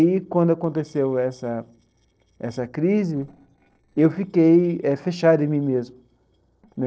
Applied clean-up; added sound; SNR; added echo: neural separator model SepFormer DNS4.